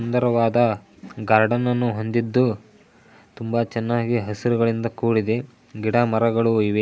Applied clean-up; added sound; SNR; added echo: none; none; none; none.